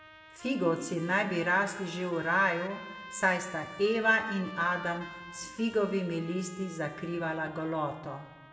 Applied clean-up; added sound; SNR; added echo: none; Trumpet; 16 dB; reverberation time 1.1 s.